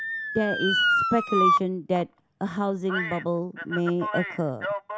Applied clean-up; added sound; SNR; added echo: none; Motor vehicle (road) / Siren; 0 dB; none.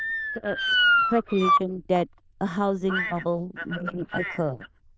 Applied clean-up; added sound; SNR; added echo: neural diffusion model UNIVERSE++.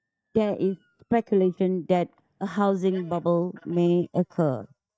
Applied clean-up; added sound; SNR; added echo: neural mask model DeepFilterNet 3.